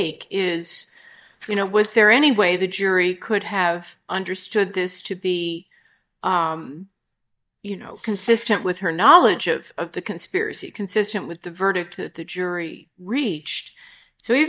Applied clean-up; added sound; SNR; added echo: neural mask model DeepFilterNet 3.